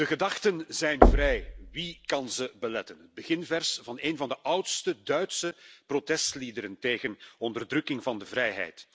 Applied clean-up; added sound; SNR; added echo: none; Knock; -4 dB; none.